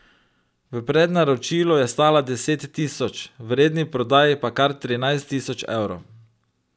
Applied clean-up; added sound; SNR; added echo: none; none; none; none.